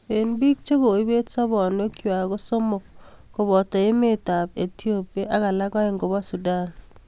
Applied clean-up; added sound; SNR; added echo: none; none; none; none.